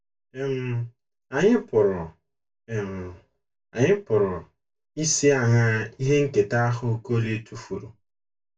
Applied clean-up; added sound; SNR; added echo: none; none; none; reverberation time 0.2 s.